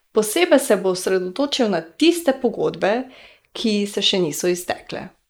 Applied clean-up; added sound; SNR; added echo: neural mask model Resemble Enhance denoiser.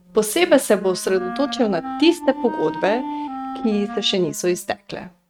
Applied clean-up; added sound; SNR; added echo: neural mask model RNNoise.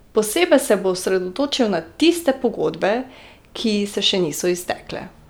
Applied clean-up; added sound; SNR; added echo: none; none; none; none.